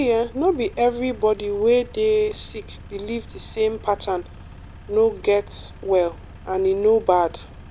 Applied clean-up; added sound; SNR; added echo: none; Engine; 19 dB; none.